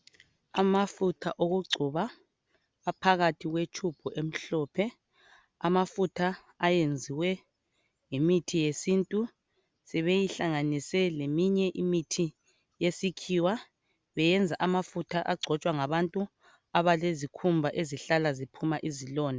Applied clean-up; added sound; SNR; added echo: none; none; none; none.